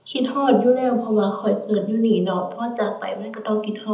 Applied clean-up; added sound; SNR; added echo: none; none; none; reverberation time 0.8 s.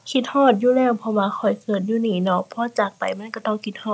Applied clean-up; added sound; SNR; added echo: none; none; none; none.